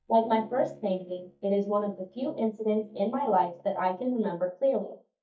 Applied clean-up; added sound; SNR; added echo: neural mask model DeepFilterNet 3.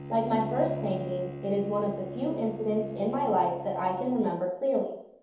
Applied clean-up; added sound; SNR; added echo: none; Bowed string instrument; 10 dB; reverberation time 0.8 s.